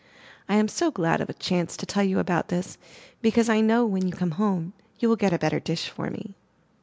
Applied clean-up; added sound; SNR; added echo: none; none; none; none.